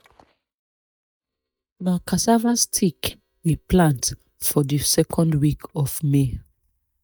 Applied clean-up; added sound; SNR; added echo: neural mask model DeepFilterNet 3.